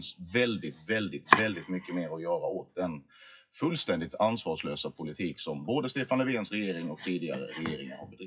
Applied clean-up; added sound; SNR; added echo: classical method WPE with log-MMSE.